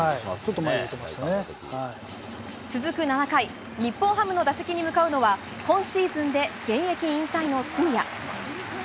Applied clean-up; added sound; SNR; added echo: none; Engine starting / Car; 19 dB; none.